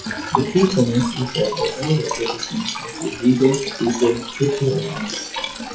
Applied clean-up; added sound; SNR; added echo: classical method WPE with log-MMSE.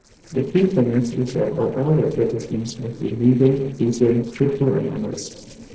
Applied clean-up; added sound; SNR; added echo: neural separator model SepFormer DNS4.